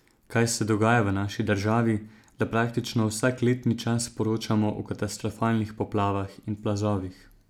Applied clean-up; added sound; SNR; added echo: none; none; none; none.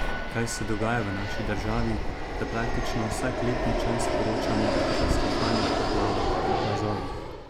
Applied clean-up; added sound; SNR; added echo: none; Fixed-wing aircraft, airplane; -4 dB; none.